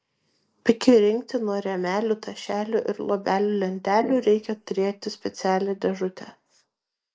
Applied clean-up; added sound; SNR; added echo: neural mask model Resemble Enhance denoiser.